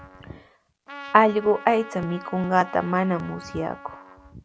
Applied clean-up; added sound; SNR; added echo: none; Trumpet; 17 dB; none.